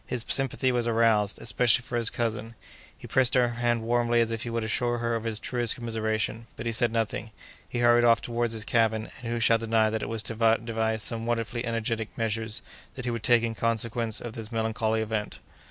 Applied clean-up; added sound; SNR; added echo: none; none; none; none.